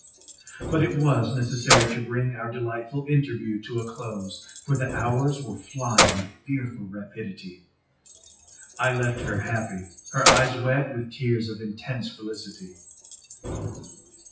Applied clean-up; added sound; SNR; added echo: classical method WPE with log-MMSE.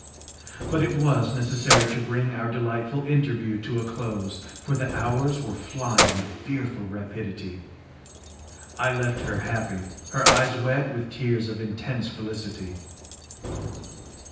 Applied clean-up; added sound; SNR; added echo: none; Keys jangling; 3 dB; reverberation time 0.9 s.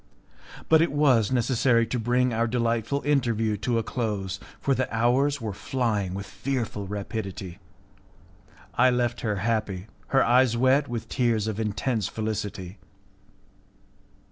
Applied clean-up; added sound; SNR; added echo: none; none; none; none.